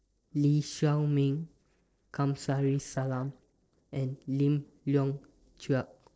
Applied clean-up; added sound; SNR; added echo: neural separator model SepFormer DNS4.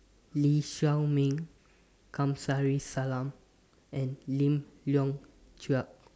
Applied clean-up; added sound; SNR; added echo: none; none; none; none.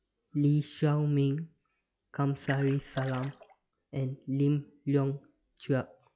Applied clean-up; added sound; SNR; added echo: classical method log-MMSE.